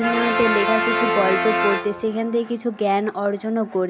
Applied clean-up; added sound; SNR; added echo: none; Brass instrument; 2 dB; none.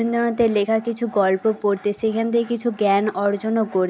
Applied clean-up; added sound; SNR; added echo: none; none; none; none.